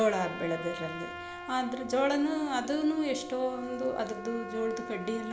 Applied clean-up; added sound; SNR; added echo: none; Trumpet; 11 dB; none.